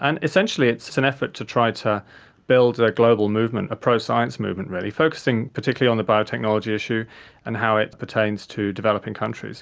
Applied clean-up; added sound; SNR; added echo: none; none; none; none.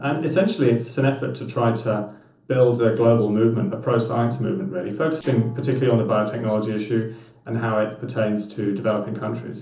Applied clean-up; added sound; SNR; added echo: neural separator model SepFormer DNS4.